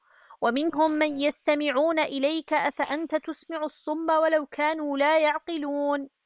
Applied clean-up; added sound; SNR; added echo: neural separator model SepFormer WHAM!.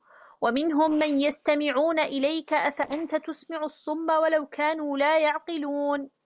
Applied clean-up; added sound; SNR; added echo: neural separator model SepFormer DNS4.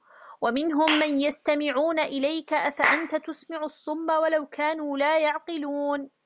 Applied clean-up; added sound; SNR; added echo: none; Clapping / Chirp, tweet; 9 dB; none.